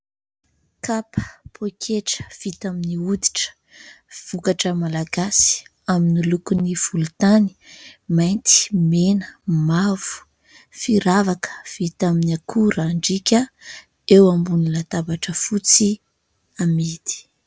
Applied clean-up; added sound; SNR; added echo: none; none; none; none.